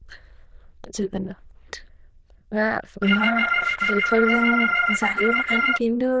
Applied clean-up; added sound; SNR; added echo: neural diffusion model UNIVERSE++.